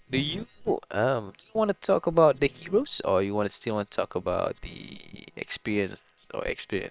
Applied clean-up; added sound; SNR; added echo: neural separator model SepFormer WHAM!.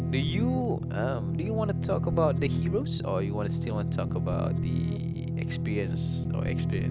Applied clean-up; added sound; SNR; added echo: none; Guitar; -4 dB; none.